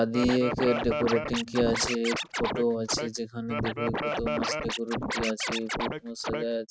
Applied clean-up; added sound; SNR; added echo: neural mask model RNNoise.